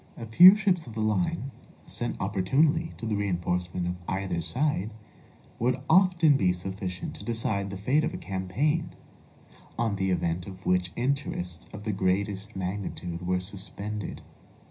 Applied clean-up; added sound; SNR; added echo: none; none; none; reverberation time 0.4 s.